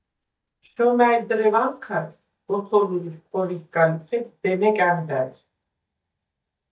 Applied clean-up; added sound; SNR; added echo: neural mask model DeepFilterNet 3.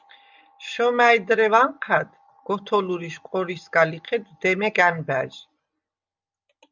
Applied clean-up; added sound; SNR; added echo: none; none; none; none.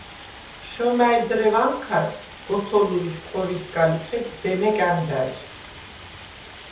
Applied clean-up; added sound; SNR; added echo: none; Stream; 17 dB; reverberation time 0.5 s.